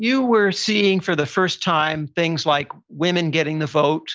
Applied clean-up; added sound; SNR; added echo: none; none; none; none.